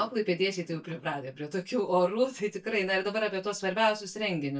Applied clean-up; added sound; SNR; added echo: neural mask model DeepFilterNet 3.